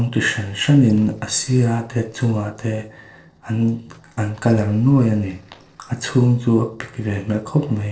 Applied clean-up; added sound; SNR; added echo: neural separator model SepFormer DNS4.